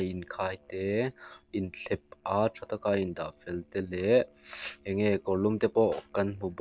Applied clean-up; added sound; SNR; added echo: neural separator model SepFormer DNS4.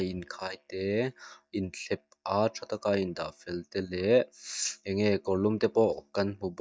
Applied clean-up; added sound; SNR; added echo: neural mask model DeepFilterNet 3.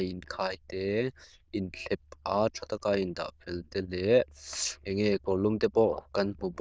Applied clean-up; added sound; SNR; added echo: neural diffusion model UNIVERSE++.